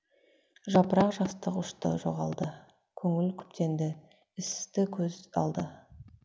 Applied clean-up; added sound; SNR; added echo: none; none; none; none.